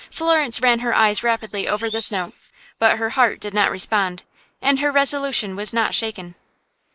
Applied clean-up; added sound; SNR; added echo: neural mask model Resemble Enhance denoiser.